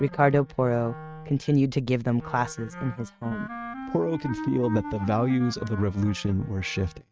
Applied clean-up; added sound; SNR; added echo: neural mask model RNNoise.